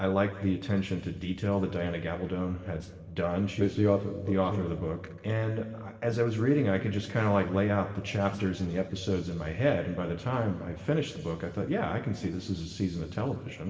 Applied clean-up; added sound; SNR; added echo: neural separator model SepFormer DNS4.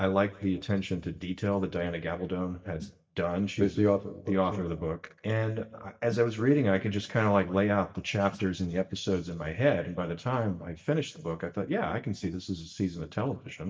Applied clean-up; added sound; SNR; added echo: neural mask model DeepFilterNet 3.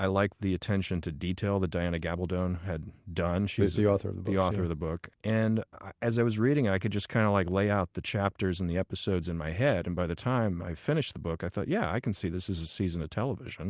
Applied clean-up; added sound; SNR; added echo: none; none; none; none.